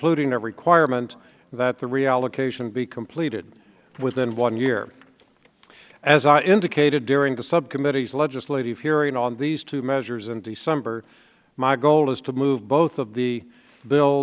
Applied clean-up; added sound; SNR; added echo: none; none; none; none.